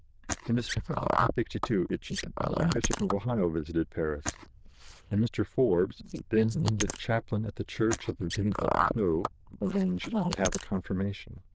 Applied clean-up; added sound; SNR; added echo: neural diffusion model UNIVERSE++.